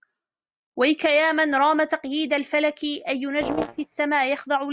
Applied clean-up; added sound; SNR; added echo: neural mask model RNNoise.